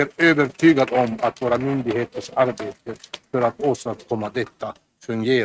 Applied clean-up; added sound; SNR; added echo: neural mask model RNNoise.